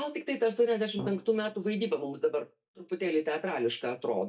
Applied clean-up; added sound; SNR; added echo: neural mask model DeepFilterNet 3.